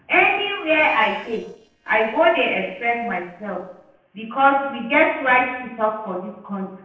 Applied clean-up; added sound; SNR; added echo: neural separator model SepFormer DNS4.